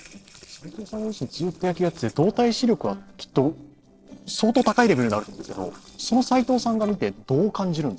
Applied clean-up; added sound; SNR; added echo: neural separator model SepFormer DNS4.